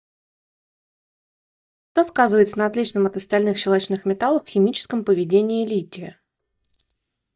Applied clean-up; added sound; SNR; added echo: neural mask model DeepFilterNet 3.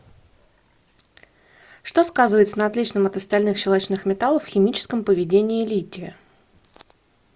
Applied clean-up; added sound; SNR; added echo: none; none; none; none.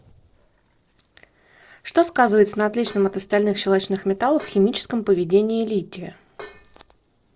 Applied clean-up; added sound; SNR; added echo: neural separator model SepFormer DNS4.